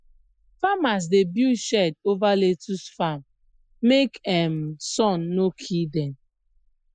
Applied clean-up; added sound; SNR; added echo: neural mask model Resemble Enhance denoiser.